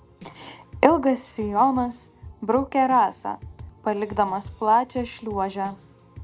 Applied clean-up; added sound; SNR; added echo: none; Drum kit; 19 dB; none.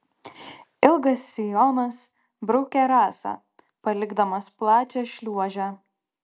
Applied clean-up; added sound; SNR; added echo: none; none; none; none.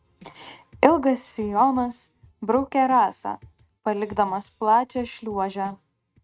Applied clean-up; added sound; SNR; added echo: neural mask model RNNoise.